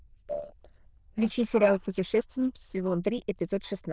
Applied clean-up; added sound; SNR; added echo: neural diffusion model UNIVERSE++.